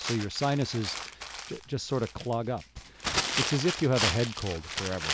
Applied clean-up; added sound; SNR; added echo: none; Crumpling, crinkling; 4 dB; none.